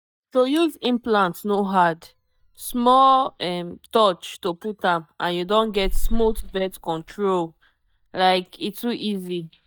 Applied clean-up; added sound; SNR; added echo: neural mask model DeepFilterNet 3.